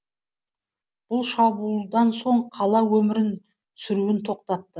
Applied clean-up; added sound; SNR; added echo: none; none; none; none.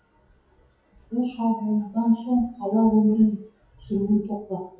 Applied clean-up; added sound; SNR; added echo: classical method WPE with log-MMSE.